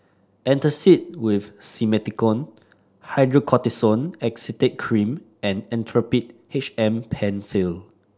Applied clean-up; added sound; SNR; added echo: none; none; none; none.